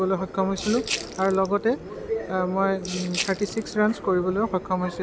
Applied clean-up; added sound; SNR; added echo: none; Rattle (instrument); 12 dB; none.